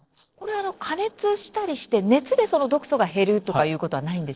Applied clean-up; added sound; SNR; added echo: neural separator model SepFormer DNS4.